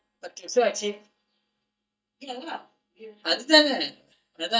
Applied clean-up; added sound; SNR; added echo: neural mask model DeepFilterNet 3.